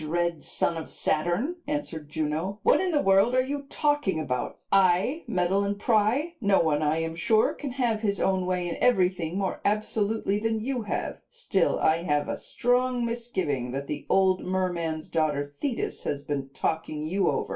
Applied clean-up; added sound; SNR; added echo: none; none; none; reverberation time 0.2 s.